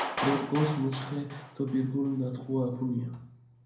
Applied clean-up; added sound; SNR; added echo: none; Clapping; 9 dB; reverberation time 0.6 s.